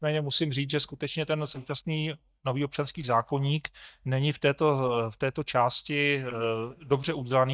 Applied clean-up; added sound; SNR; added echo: neural mask model DeepFilterNet 3.